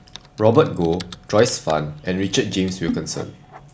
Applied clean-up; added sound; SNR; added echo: none; Typing; 15 dB; none.